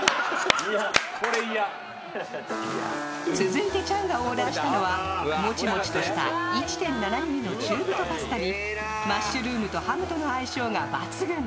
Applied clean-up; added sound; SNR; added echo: none; Crowd; 15 dB; none.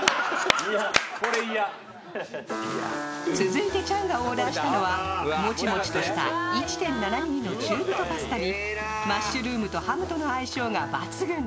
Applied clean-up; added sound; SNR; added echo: none; none; none; none.